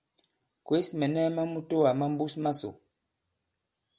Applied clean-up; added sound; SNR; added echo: none; none; none; none.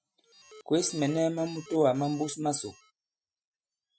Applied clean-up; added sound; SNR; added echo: classical method Wiener filter.